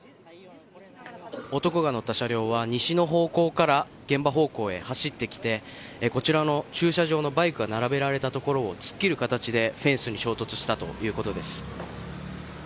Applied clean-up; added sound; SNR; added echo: none; none; none; none.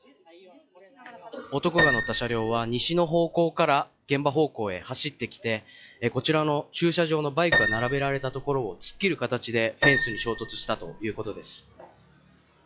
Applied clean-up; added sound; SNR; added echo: classical method log-MMSE.